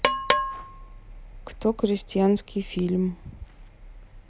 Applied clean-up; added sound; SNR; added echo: none; Percussion; 1 dB; none.